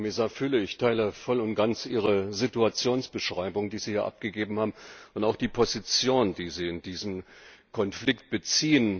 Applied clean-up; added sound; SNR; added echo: none; none; none; none.